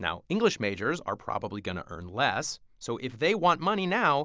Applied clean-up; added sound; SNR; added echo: none; none; none; none.